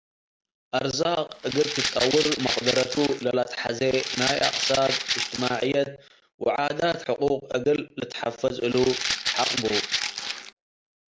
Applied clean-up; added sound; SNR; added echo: none; Rattle (instrument); 3 dB; none.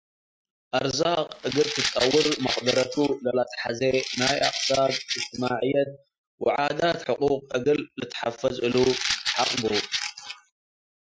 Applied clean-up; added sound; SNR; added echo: classical method Wiener filter.